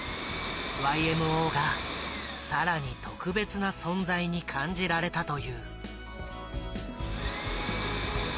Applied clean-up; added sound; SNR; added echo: none; Domestic sounds, home sounds; 6 dB; none.